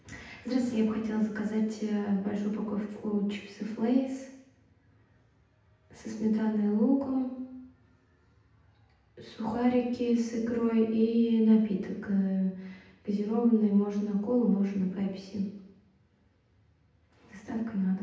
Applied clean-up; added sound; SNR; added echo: none; none; none; reverberation time 0.8 s.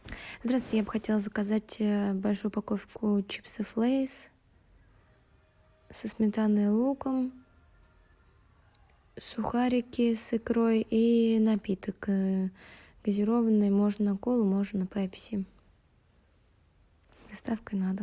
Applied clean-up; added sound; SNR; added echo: none; none; none; none.